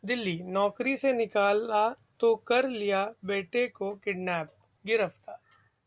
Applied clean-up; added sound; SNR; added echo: none; none; none; none.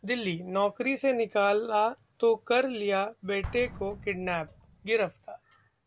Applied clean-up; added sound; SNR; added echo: none; Explosion; 20 dB; none.